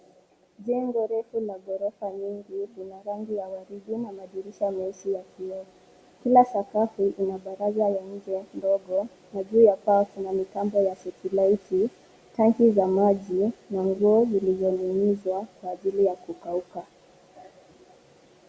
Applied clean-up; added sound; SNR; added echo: none; none; none; none.